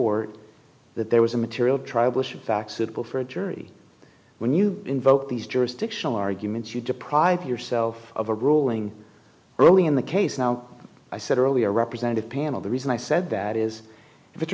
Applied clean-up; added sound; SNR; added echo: none; none; none; none.